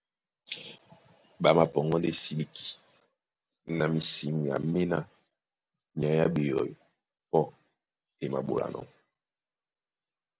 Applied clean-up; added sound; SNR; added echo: none; none; none; none.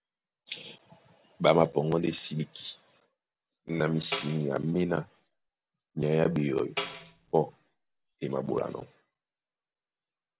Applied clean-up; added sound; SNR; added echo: none; Tambourine; 10 dB; none.